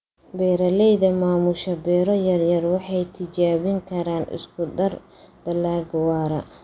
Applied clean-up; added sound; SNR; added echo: none; none; none; none.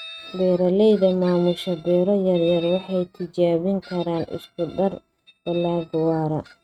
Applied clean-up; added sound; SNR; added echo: neural mask model RNNoise.